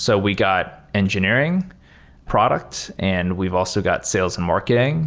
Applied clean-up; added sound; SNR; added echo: none; none; none; none.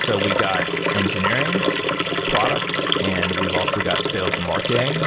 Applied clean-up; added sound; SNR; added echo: none; Liquid; -4 dB; none.